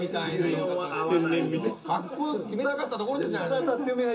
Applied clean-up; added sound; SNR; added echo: none; none; none; reverberation time 0.2 s.